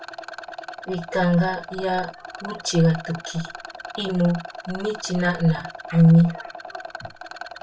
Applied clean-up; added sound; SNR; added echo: none; Rattle; 14 dB; reverberation time 0.2 s.